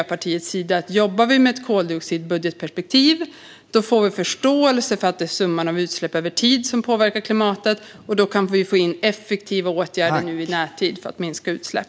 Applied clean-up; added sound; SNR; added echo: none; none; none; none.